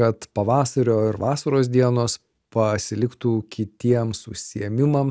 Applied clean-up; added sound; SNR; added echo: none; none; none; none.